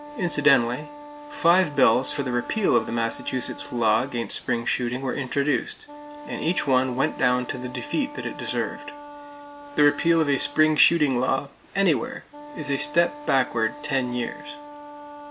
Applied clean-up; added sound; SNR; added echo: none; Wind instrument, woodwind instrument; 16 dB; none.